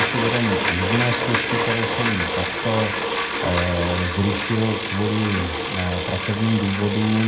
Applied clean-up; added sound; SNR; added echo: none; Bicycle; -3 dB; reverberation time 0.7 s.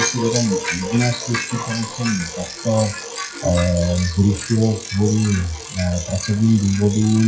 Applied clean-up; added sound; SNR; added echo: classical method WPE with log-MMSE.